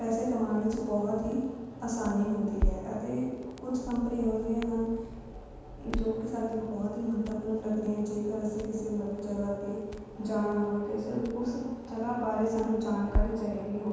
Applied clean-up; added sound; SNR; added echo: none; Crackle; 8 dB; reverberation time 1.2 s.